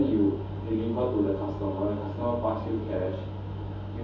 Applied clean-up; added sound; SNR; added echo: none; Organ; 7 dB; reverberation time 0.6 s.